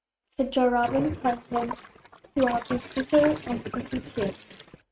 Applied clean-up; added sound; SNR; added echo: neural mask model RNNoise.